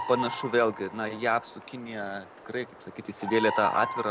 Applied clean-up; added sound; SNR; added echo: none; Bird vocalization, bird call, bird song; 7 dB; none.